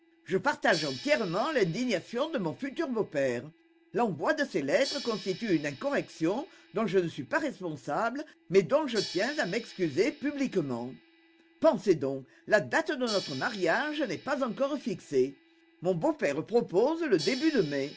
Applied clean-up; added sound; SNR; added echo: none; Crash cymbal; 17 dB; none.